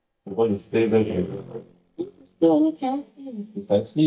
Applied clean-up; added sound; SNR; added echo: neural mask model DeepFilterNet 3.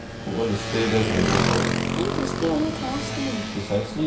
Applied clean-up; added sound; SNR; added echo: none; Motorcycle; 0 dB; reverberation time 2.4 s.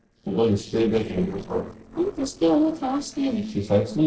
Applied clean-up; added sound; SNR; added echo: neural separator model SepFormer DNS4.